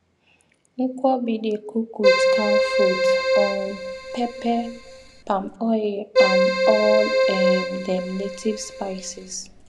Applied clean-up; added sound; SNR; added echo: none; Keyboard (musical); -4 dB; none.